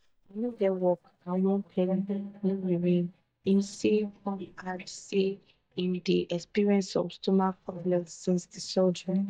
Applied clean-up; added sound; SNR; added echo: neural mask model DeepFilterNet 3.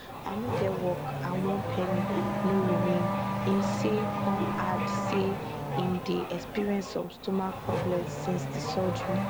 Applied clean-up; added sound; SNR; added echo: none; Race car, auto racing / Accelerating, revving, vroom; -1 dB; none.